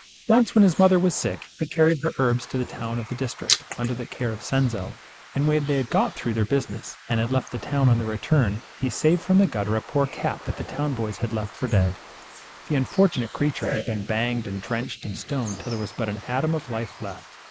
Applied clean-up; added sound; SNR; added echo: neural mask model Resemble Enhance denoiser.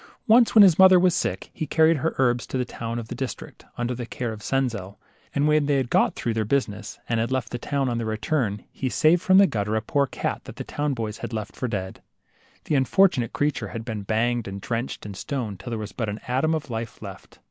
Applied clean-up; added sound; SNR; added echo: none; none; none; none.